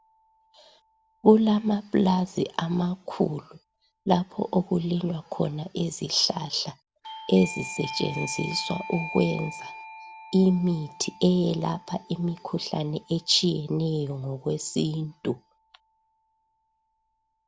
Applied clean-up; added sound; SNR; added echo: none; Doorbell; 17 dB; none.